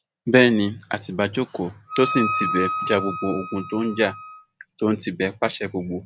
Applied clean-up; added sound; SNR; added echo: none; Wind instrument, woodwind instrument; 6 dB; none.